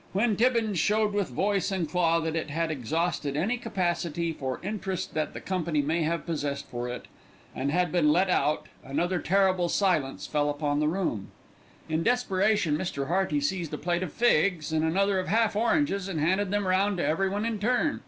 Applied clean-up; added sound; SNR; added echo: none; none; none; none.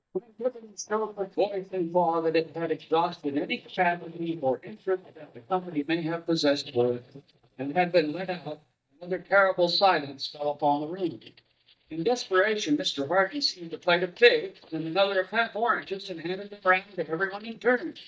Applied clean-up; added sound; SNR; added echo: neural mask model DeepFilterNet 3.